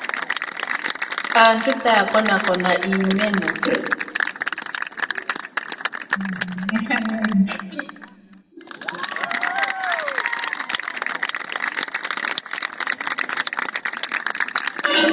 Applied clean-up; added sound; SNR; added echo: none; Applause / Cheering; 2 dB; reverberation time 0.9 s.